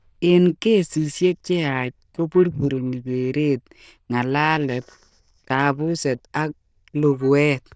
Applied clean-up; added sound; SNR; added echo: neural diffusion model UNIVERSE++.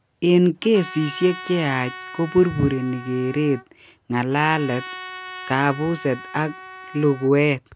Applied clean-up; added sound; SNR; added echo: none; Trumpet; 15 dB; none.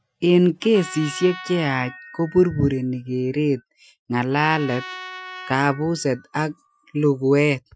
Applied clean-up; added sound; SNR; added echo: classical method Wiener filter.